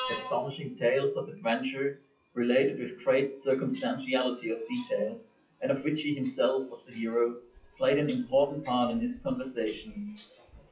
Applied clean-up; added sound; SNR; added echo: classical method WPE with log-MMSE.